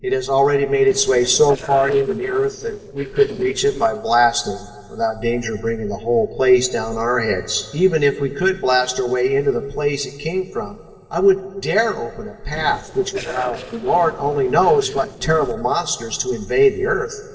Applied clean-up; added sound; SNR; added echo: neural separator model SepFormer DNS4.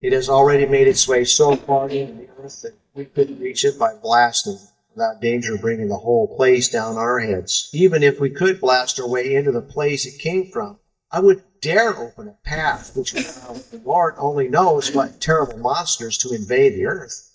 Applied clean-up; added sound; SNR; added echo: neural mask model DeepFilterNet 3.